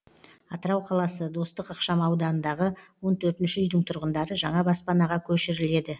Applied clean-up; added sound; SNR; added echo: none; none; none; none.